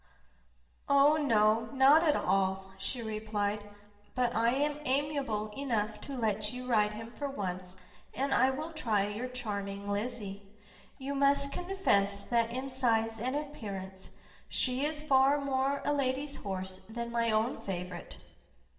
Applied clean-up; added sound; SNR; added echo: none; none; none; reverberation time 0.9 s.